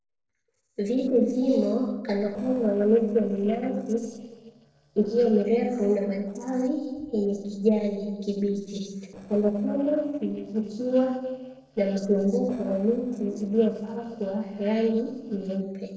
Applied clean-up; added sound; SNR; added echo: neural separator model SepFormer DNS4.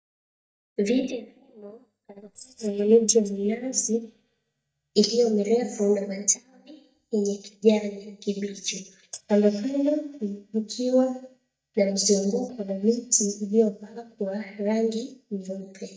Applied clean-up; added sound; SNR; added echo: neural mask model DeepFilterNet 3.